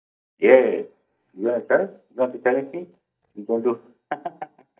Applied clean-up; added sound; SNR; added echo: neural mask model DeepFilterNet 3.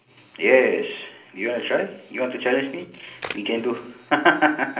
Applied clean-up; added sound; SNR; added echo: none; Camera; 17 dB; reverberation time 0.5 s.